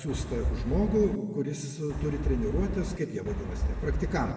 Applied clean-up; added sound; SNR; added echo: none; Wind; 1 dB; reverberation time 2.0 s.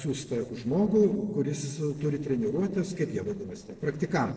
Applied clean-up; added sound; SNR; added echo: neural separator model SepFormer DNS4.